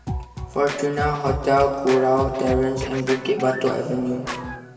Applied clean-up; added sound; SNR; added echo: none; Scratching (performance technique); 10 dB; reverberation time 2.3 s.